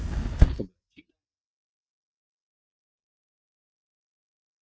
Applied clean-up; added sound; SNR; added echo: neural mask model DeepFilterNet 3.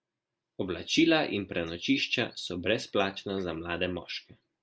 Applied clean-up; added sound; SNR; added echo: none; none; none; none.